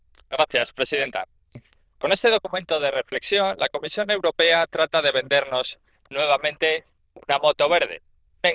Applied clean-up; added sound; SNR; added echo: neural diffusion model UNIVERSE++.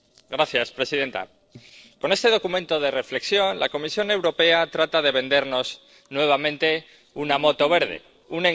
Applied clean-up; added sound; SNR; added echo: neural separator model SepFormer DNS4.